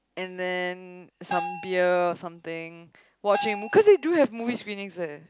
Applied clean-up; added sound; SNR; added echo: none; Bell; 11 dB; none.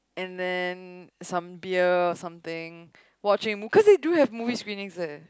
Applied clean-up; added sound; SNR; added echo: none; none; none; none.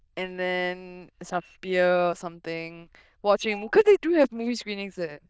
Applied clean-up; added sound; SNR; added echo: neural diffusion model UNIVERSE++.